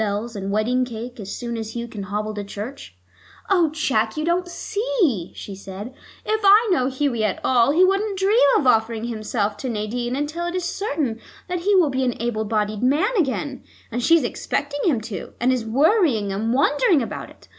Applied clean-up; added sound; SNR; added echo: none; none; none; none.